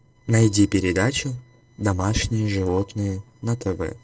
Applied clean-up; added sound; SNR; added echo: neural separator model SepFormer DNS4.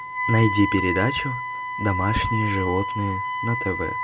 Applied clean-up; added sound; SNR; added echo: none; Wind instrument, woodwind instrument; 3 dB; none.